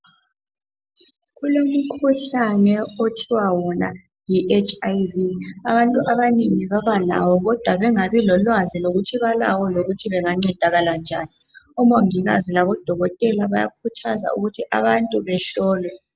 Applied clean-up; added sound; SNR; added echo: none; none; none; none.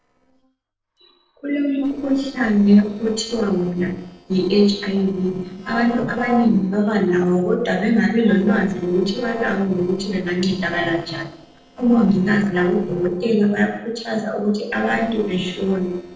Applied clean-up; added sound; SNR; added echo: neural separator model SepFormer DNS4.